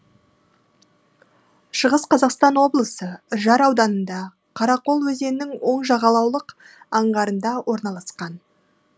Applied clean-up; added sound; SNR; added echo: none; none; none; none.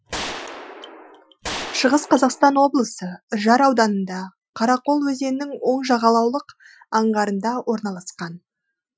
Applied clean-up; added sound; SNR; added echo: classical method Wiener filter.